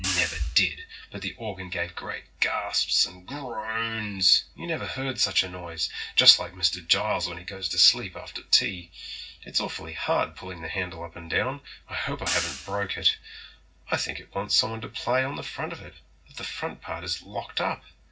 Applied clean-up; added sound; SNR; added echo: none; Hi-hat; 8 dB; reverberation time 0.4 s.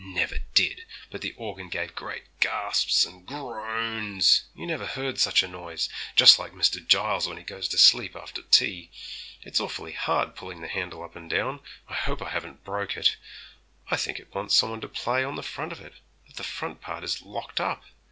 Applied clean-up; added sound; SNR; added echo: none; none; none; none.